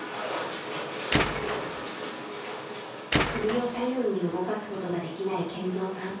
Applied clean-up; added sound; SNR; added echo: none; Tools; -2 dB; reverberation time 0.6 s.